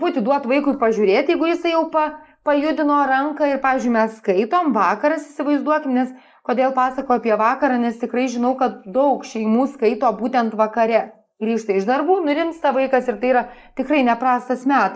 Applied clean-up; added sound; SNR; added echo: neural mask model Resemble Enhance denoiser.